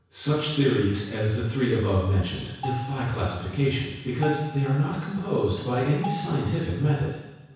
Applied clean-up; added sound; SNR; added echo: none; Bell; 13 dB; reverberation time 1.1 s.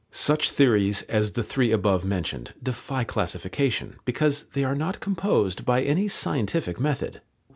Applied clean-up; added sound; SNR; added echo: none; none; none; none.